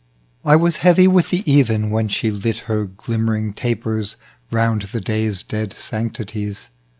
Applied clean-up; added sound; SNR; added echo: none; none; none; none.